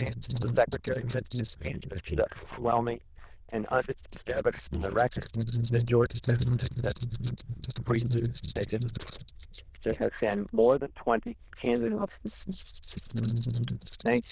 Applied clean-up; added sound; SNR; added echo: neural diffusion model UNIVERSE++.